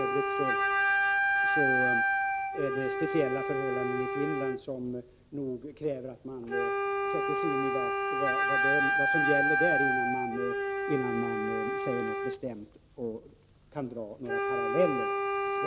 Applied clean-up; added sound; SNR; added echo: none; Wind instrument, woodwind instrument; -5 dB; none.